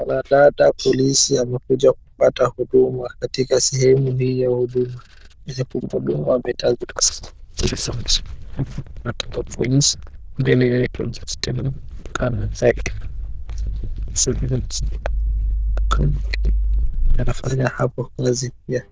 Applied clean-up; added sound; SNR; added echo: neural diffusion model UNIVERSE++.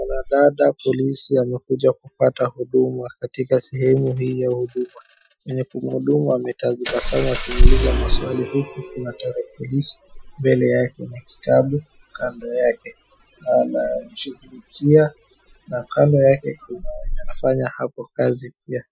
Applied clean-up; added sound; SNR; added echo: classical method Wiener filter.